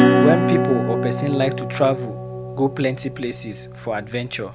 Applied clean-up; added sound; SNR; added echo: none; Acoustic guitar / Strum; -2 dB; none.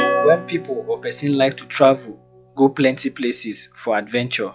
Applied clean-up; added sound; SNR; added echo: classical method log-MMSE.